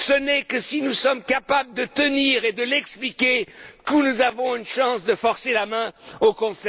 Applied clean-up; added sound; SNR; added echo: none; none; none; none.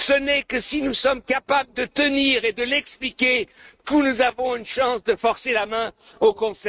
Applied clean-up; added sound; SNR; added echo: neural mask model RNNoise.